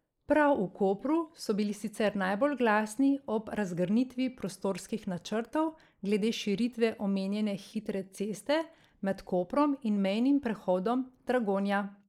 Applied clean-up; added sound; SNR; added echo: neural mask model Resemble Enhance denoiser.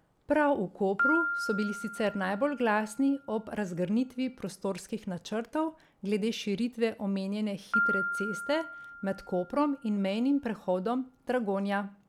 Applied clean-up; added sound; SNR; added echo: none; Piano; 7 dB; none.